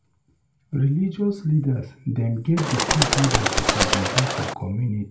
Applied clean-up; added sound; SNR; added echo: none; Bird; -2 dB; reverberation time 0.3 s.